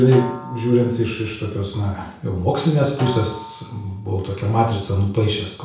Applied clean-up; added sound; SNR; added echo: none; Snare drum; 17 dB; reverberation time 0.6 s.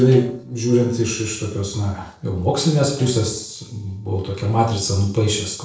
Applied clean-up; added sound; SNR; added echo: neural separator model SepFormer DNS4.